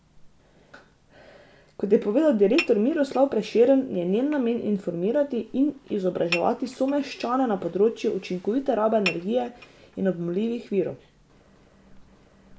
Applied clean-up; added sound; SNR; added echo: none; Dishes, pots, and pans / Chink, clink; 12 dB; none.